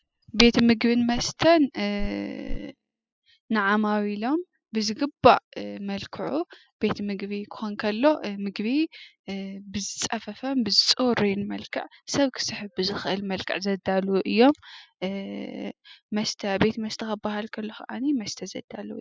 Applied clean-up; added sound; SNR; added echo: classical method spectral subtraction.